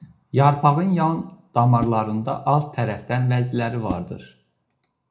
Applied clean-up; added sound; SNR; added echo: none; Whoosh, swoosh, swish; 18 dB; reverberation time 0.3 s.